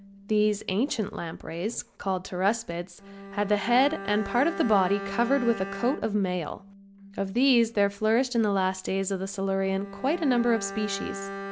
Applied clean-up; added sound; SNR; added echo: none; Bowed string instrument; 13 dB; none.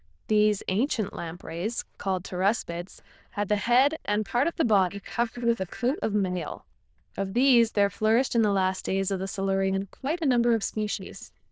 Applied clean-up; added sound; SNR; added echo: neural diffusion model UNIVERSE++.